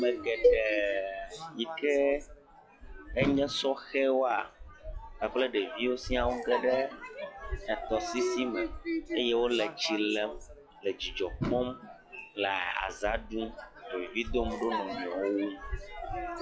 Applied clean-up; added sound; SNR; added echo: classical method log-MMSE.